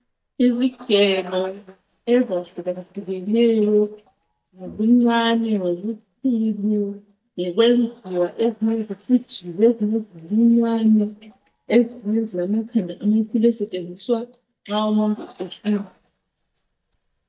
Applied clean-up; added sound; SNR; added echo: neural mask model DeepFilterNet 3.